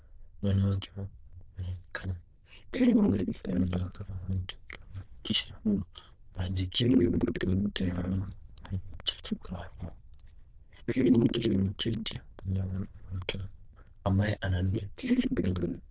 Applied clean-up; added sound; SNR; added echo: neural diffusion model UNIVERSE++.